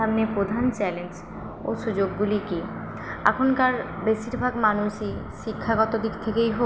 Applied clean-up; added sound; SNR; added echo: none; none; none; none.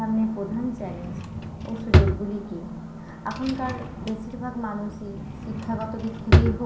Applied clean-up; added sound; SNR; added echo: none; Drawer open or close; -4 dB; reverberation time 0.6 s.